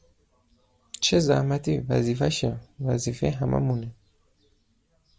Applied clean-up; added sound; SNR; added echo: none; none; none; none.